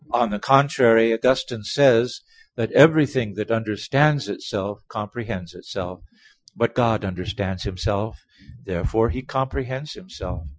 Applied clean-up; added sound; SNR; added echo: classical method Wiener filter.